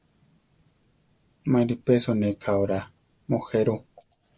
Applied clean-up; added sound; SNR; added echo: none; none; none; none.